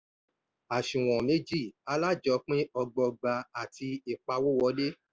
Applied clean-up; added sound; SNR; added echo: none; none; none; none.